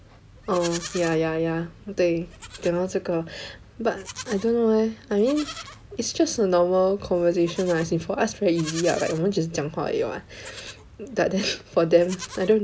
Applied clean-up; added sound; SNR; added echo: none; Livestock, farm animals, working animals; 18 dB; none.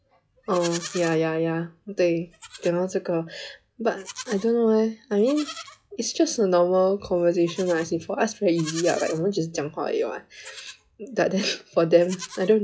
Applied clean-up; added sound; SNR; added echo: classical method log-MMSE.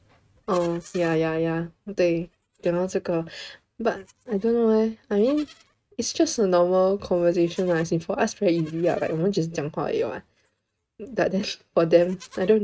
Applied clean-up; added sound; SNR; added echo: neural mask model RNNoise.